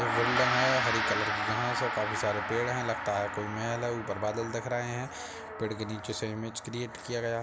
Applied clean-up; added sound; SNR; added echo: none; Gong; 1 dB; none.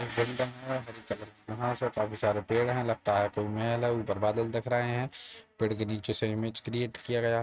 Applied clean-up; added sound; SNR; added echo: neural mask model RNNoise.